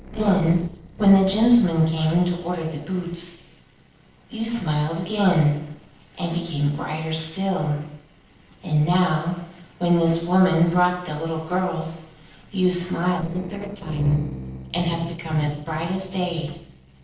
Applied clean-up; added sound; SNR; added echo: neural separator model SepFormer DNS4.